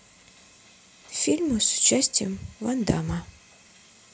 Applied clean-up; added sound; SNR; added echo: none; none; none; none.